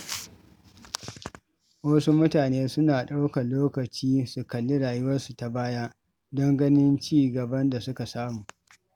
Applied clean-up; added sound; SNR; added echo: none; none; none; none.